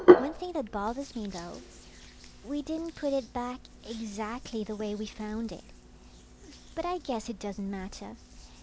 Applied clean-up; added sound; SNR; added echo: none; Hands; -4 dB; none.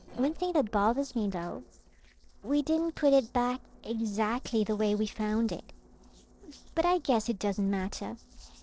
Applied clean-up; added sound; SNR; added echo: neural separator model SepFormer DNS4.